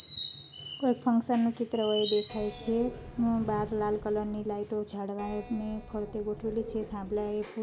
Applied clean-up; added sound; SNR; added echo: none; Keyboard (musical); 16 dB; none.